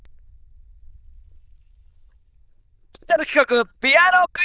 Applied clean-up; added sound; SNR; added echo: neural diffusion model UNIVERSE++.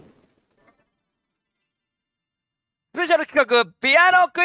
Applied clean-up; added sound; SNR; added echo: neural mask model RNNoise.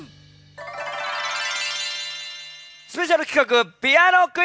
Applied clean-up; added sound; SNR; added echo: none; none; none; none.